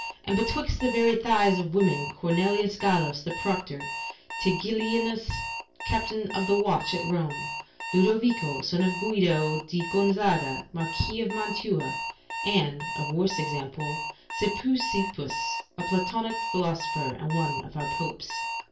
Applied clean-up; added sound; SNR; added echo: none; Alarm; 7 dB; reverberation time 0.3 s.